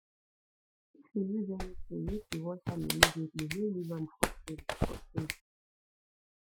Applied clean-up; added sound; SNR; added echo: classical method Wiener filter.